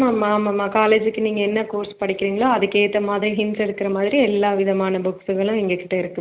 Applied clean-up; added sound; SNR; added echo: none; none; none; none.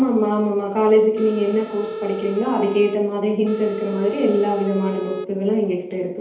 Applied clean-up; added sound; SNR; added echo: none; Telephone; 10 dB; reverberation time 2.2 s.